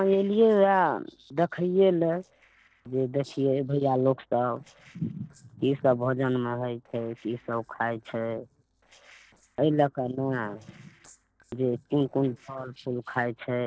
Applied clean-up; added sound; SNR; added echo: neural separator model SepFormer DNS4.